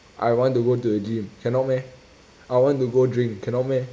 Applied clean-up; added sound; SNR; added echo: none; none; none; none.